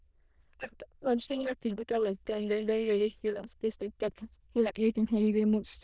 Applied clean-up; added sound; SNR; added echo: neural diffusion model UNIVERSE++.